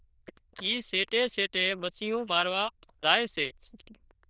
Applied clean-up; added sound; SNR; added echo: neural diffusion model UNIVERSE++.